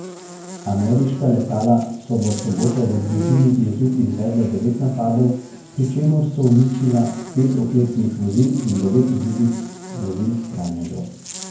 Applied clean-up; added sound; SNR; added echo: none; Buzz; 15 dB; reverberation time 0.9 s.